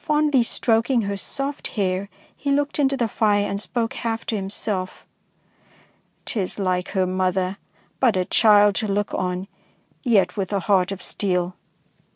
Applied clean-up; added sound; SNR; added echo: none; none; none; none.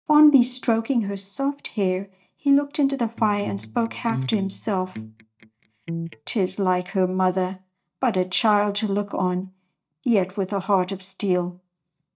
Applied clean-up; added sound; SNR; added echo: neural mask model DeepFilterNet 3.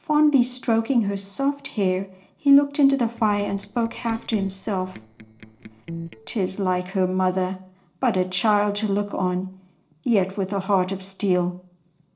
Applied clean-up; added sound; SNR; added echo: neural separator model SepFormer DNS4.